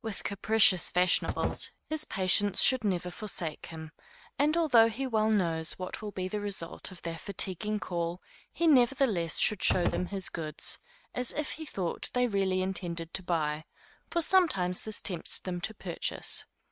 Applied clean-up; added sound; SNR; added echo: neural mask model RNNoise.